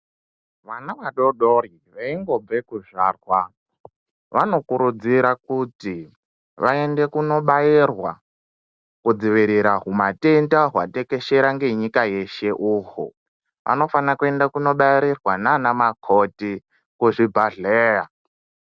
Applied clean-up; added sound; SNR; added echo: none; none; none; none.